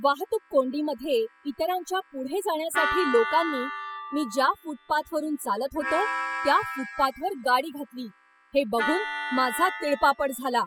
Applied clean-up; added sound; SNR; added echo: classical method spectral subtraction.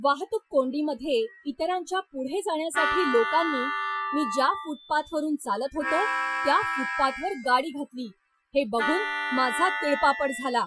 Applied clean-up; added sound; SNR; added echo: classical method Wiener filter.